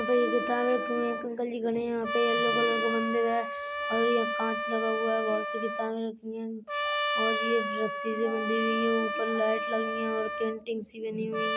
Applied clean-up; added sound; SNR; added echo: none; Trumpet; 2 dB; none.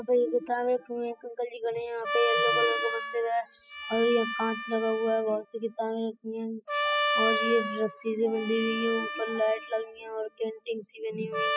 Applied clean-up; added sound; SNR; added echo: classical method spectral subtraction.